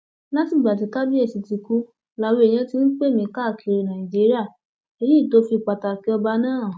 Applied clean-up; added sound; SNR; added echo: none; none; none; none.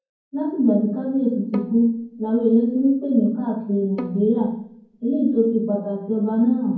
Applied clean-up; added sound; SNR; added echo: none; Bowed string instrument; 16 dB; reverberation time 0.9 s.